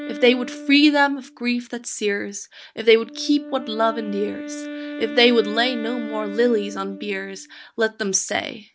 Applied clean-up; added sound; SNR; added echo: none; Wind instrument, woodwind instrument; 13 dB; none.